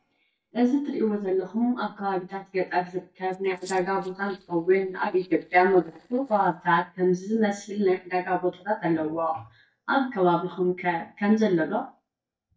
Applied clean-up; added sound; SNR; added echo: neural mask model DeepFilterNet 3.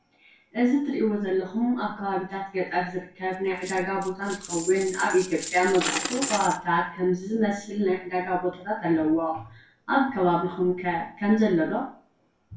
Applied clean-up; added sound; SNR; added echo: none; Coin (dropping); 8 dB; reverberation time 0.3 s.